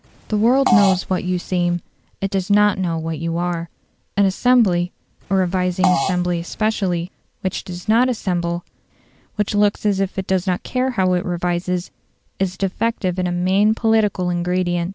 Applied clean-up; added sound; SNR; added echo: none; Fart; 6 dB; none.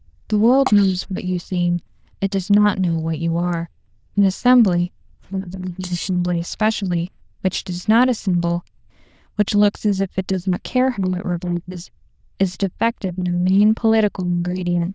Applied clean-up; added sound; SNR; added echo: neural diffusion model UNIVERSE++.